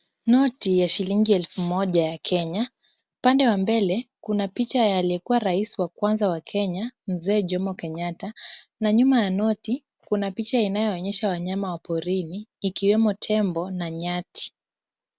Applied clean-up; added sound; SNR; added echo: none; none; none; none.